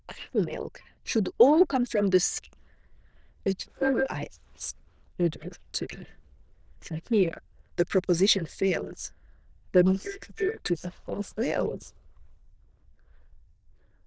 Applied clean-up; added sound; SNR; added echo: neural diffusion model UNIVERSE++.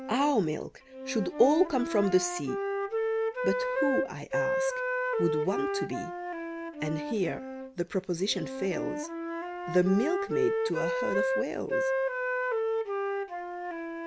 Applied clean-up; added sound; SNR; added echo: none; Wind instrument, woodwind instrument; 1 dB; none.